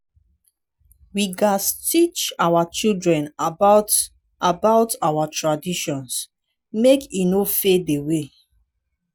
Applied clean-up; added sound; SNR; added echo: none; none; none; none.